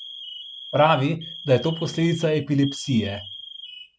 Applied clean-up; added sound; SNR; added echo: none; Alarm; 15 dB; none.